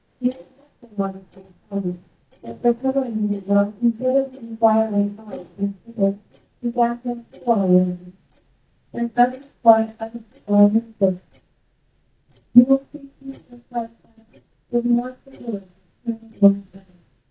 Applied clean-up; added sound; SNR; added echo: neural mask model DeepFilterNet 3.